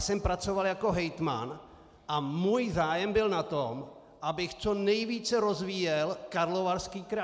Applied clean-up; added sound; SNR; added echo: none; none; none; none.